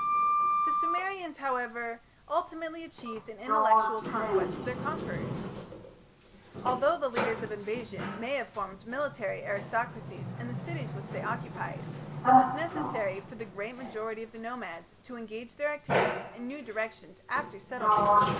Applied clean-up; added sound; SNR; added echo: none; Sliding door; -4 dB; none.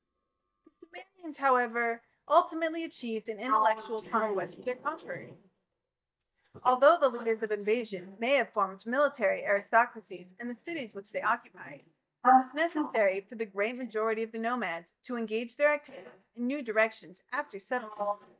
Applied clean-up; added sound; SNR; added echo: neural mask model DeepFilterNet 3.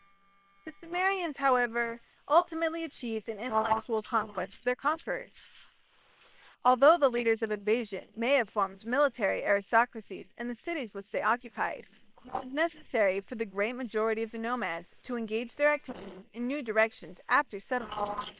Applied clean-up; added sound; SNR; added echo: neural separator model SepFormer WHAM!.